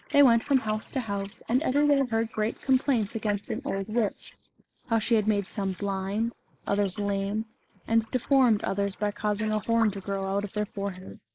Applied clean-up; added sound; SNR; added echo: neural mask model Resemble Enhance denoiser.